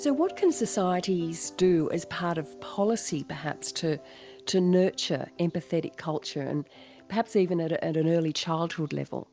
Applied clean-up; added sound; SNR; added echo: none; none; none; none.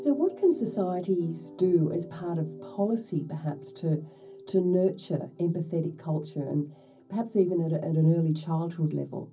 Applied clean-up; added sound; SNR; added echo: none; none; none; reverberation time 0.4 s.